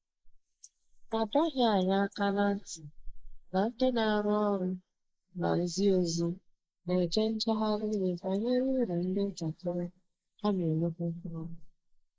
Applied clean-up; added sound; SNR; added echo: neural mask model Resemble Enhance denoiser.